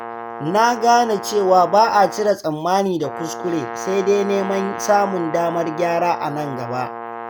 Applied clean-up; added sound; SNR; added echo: none; Brass instrument; 11 dB; none.